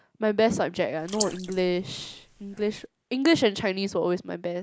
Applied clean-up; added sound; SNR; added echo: neural mask model Resemble Enhance denoiser.